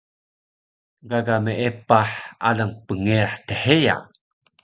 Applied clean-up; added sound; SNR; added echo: none; none; none; none.